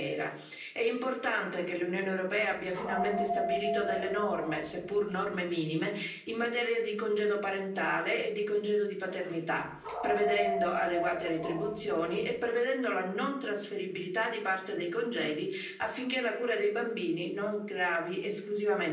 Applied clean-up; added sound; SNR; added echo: none; Dog; 4 dB; reverberation time 0.6 s.